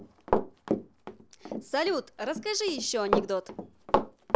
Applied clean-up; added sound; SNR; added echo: none; Run; -2 dB; none.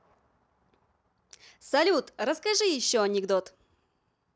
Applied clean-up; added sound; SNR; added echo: none; none; none; none.